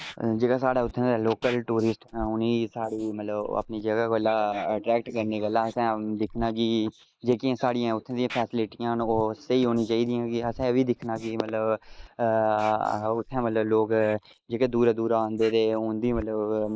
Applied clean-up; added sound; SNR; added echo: neural mask model Resemble Enhance denoiser.